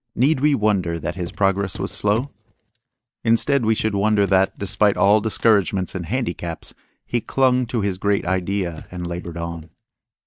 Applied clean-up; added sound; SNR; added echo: neural mask model DeepFilterNet 3.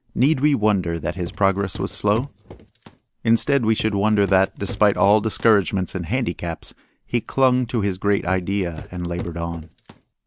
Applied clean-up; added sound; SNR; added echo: none; Walk, footsteps; 17 dB; none.